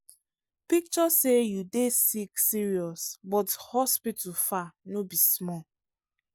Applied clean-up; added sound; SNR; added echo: none; none; none; none.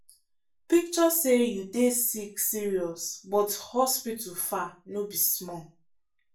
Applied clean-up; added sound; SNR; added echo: none; none; none; reverberation time 0.3 s.